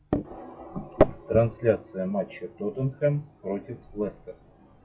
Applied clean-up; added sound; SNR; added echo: classical method log-MMSE.